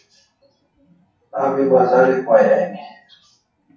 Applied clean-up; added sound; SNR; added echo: classical method WPE with log-MMSE.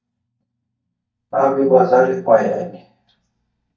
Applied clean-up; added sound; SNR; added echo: neural mask model DeepFilterNet 3.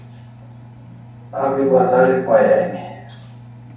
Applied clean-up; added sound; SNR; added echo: none; Engine; 20 dB; reverberation time 0.6 s.